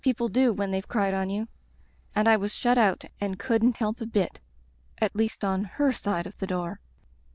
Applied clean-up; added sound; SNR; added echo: none; none; none; none.